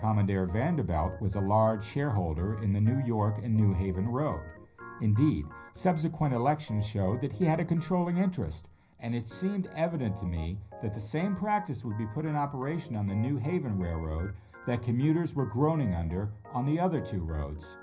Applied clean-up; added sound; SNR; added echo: none; Organ; 20 dB; reverberation time 0.4 s.